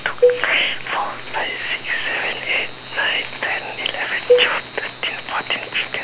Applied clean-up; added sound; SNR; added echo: none; Cowbell; 0 dB; none.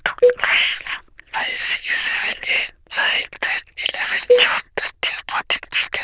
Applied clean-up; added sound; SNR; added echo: neural diffusion model UNIVERSE++.